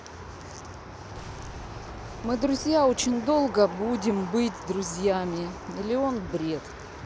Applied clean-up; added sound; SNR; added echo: none; Boom; 18 dB; none.